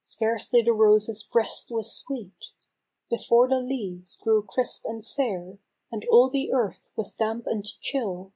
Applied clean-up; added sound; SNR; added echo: none; none; none; none.